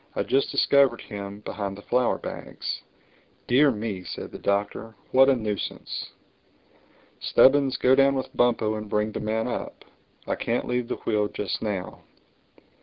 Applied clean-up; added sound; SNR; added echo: none; none; none; none.